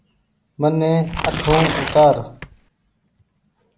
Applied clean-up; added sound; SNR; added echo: none; Tearing; 5 dB; none.